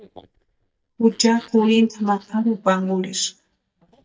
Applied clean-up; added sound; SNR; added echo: neural mask model DeepFilterNet 3.